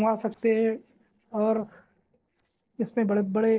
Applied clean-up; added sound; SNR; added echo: neural separator model SepFormer DNS4.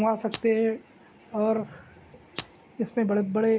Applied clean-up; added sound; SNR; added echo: none; Rattle (instrument); 13 dB; none.